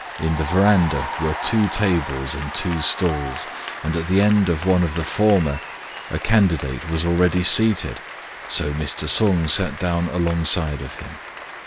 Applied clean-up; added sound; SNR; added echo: none; Applause / Cheering; 12 dB; none.